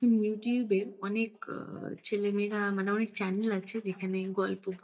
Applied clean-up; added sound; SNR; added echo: neural mask model DeepFilterNet 3.